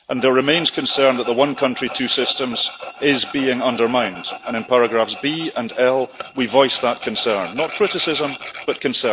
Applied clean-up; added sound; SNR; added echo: none; Tools; 14 dB; none.